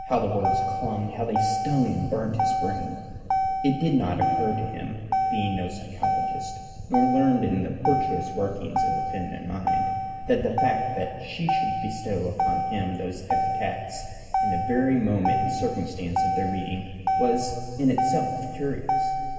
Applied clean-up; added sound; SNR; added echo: none; Motor vehicle (road); 0 dB; reverberation time 2.7 s.